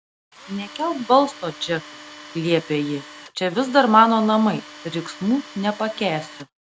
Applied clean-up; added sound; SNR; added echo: none; Tools; 19 dB; none.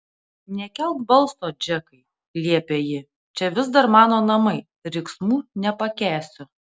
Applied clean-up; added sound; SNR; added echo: none; none; none; none.